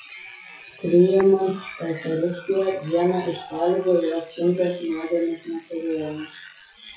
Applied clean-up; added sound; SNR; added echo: classical method WPE with log-MMSE.